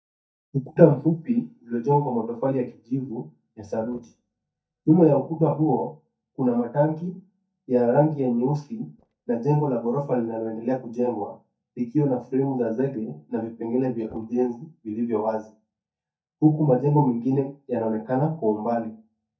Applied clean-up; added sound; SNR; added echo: neural mask model DeepFilterNet 3.